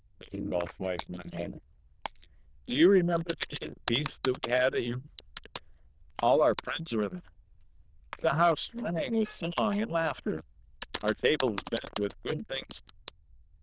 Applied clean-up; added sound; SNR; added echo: neural diffusion model UNIVERSE++.